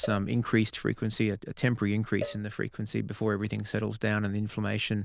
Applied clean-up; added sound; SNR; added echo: neural diffusion model UNIVERSE++.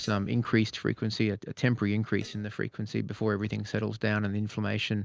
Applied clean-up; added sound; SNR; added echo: neural separator model SepFormer DNS4.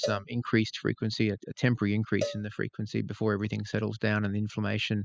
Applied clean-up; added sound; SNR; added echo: classical method spectral subtraction.